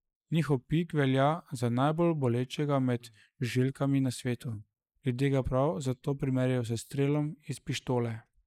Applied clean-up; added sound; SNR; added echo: neural mask model Resemble Enhance denoiser.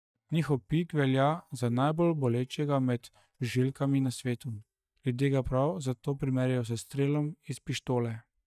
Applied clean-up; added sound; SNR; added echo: neural mask model DeepFilterNet 3.